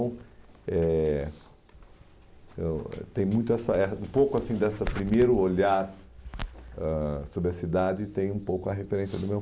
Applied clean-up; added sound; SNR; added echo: none; none; none; none.